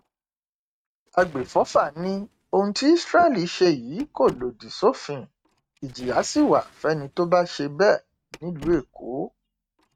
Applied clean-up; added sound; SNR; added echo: neural mask model RNNoise.